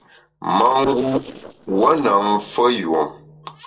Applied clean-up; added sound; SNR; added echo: neural separator model SepFormer DNS4.